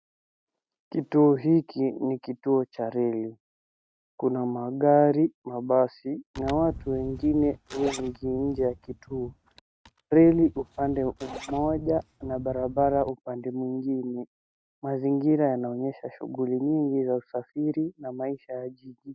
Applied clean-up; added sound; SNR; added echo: neural mask model RNNoise.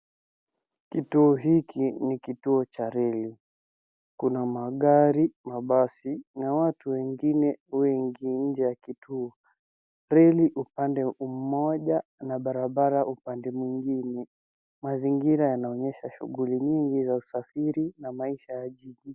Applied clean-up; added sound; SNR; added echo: none; none; none; none.